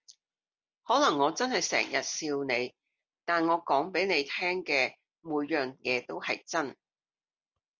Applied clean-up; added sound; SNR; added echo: none; none; none; none.